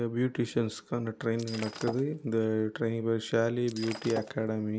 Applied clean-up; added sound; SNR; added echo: none; Shatter; 12 dB; none.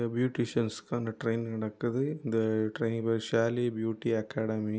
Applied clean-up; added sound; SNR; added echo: none; none; none; none.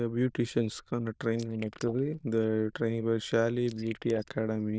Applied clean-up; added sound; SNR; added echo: neural diffusion model UNIVERSE++.